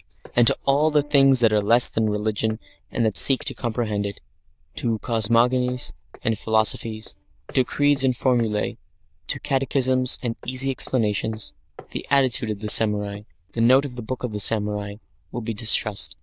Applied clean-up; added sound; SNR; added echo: neural diffusion model UNIVERSE++.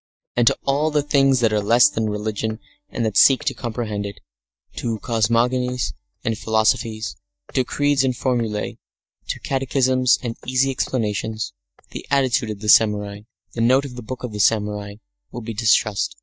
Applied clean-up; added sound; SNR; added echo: neural mask model DeepFilterNet 3.